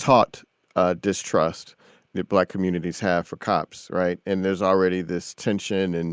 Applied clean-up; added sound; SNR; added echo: none; none; none; none.